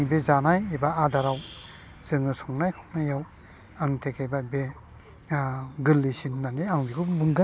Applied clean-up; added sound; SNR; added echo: none; none; none; none.